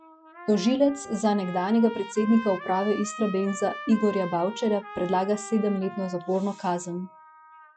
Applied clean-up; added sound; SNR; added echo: classical method log-MMSE.